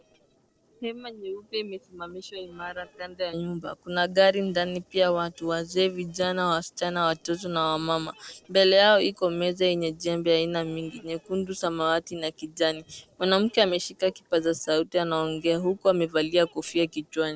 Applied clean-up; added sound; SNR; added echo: neural separator model SepFormer DNS4.